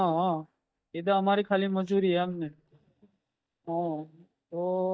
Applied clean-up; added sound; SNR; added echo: neural mask model DeepFilterNet 3.